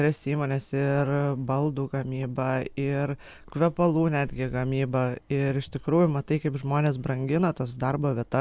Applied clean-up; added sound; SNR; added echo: none; none; none; none.